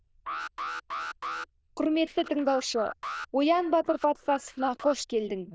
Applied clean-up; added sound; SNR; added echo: neural diffusion model UNIVERSE++.